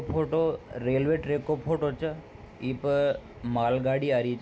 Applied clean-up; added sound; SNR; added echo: none; none; none; none.